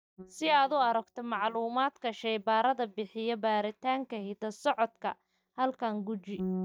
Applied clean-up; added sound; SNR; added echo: neural mask model DeepFilterNet 3.